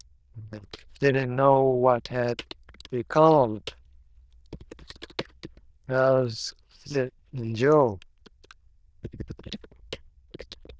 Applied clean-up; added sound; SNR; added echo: neural diffusion model UNIVERSE++.